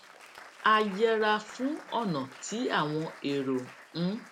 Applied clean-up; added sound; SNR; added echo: none; Applause; 19 dB; none.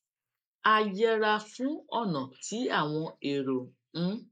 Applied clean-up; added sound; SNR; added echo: neural mask model Resemble Enhance denoiser.